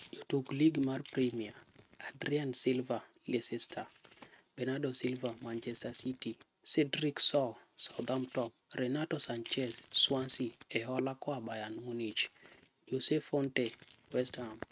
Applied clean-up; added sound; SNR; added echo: neural mask model RNNoise.